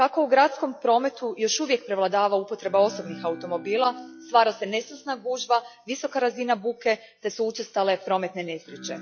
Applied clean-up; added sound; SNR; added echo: classical method log-MMSE.